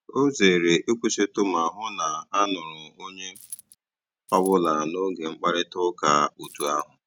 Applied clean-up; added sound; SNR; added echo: none; Coin (dropping); 18 dB; none.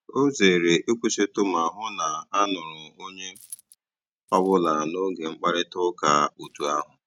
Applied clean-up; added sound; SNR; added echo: neural mask model RNNoise.